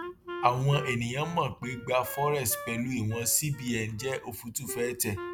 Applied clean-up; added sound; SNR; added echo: none; Wind instrument, woodwind instrument; 13 dB; none.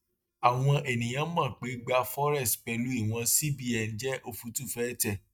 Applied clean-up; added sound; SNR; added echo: neural mask model DeepFilterNet 3.